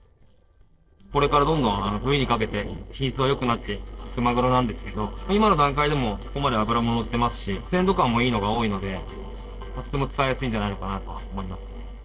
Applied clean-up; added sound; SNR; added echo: neural separator model SepFormer DNS4.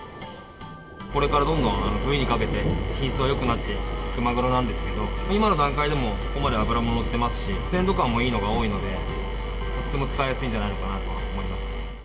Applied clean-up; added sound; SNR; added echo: none; Thunder; 11 dB; reverberation time 1.5 s.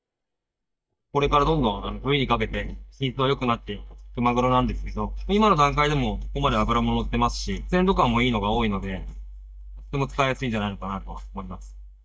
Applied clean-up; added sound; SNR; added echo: neural mask model DeepFilterNet 3.